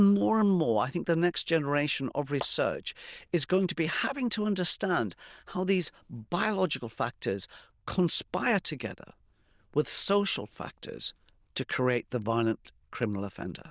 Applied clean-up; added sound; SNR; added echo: neural diffusion model UNIVERSE++.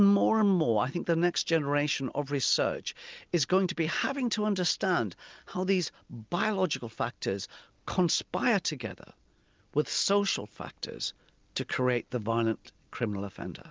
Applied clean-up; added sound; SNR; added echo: none; none; none; none.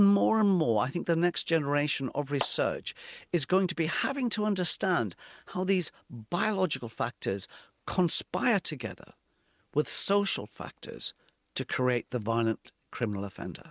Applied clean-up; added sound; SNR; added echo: neural mask model RNNoise.